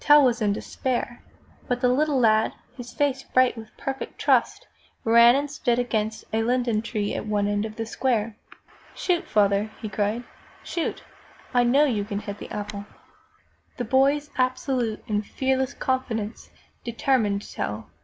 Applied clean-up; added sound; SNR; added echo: none; none; none; none.